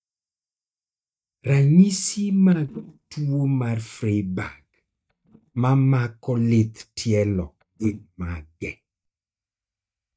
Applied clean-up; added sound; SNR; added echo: neural mask model DeepFilterNet 3.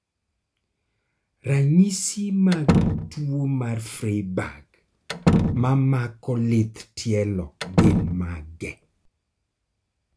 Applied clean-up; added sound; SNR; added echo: none; Slam; 1 dB; none.